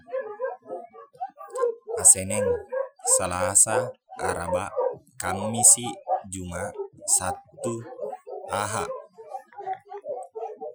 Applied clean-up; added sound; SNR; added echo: classical method Wiener filter.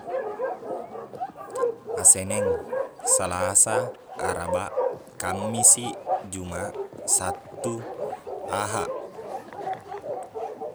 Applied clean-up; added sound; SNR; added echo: none; Bark; 3 dB; none.